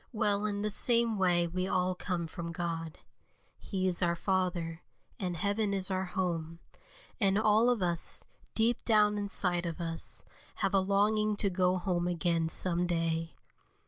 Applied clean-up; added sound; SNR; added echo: none; none; none; none.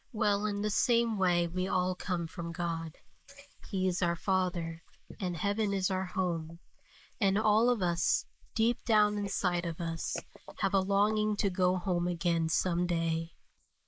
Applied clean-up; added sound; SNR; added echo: neural mask model Resemble Enhance denoiser.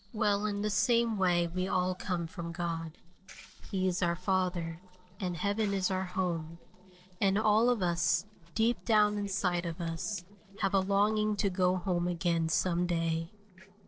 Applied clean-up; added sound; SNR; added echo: neural separator model SepFormer DNS4.